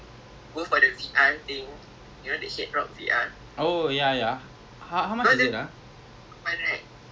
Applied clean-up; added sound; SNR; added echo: none; none; none; none.